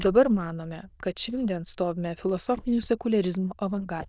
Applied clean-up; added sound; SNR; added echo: neural diffusion model UNIVERSE++.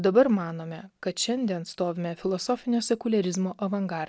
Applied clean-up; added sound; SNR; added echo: none; none; none; none.